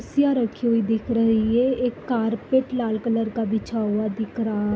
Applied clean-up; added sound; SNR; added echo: none; none; none; none.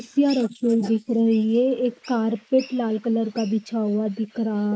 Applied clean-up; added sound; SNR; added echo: neural mask model Resemble Enhance denoiser.